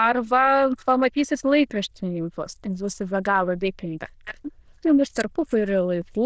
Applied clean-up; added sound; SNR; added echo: neural diffusion model UNIVERSE++.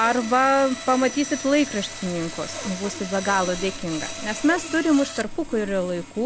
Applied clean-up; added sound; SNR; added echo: none; Sawing; 11 dB; none.